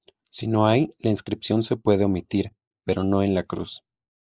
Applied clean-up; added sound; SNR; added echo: neural mask model Resemble Enhance denoiser.